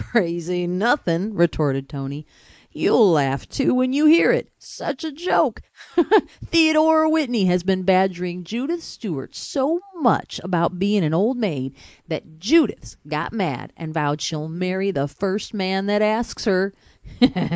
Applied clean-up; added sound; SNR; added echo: neural mask model Resemble Enhance denoiser.